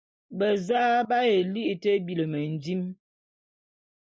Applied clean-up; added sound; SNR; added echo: none; none; none; none.